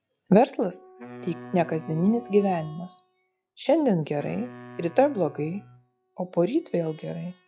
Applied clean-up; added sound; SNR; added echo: classical method log-MMSE.